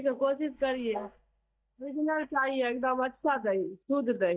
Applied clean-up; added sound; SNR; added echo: neural mask model DeepFilterNet 3.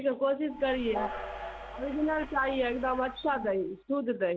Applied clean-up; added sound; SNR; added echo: none; Train; 11 dB; none.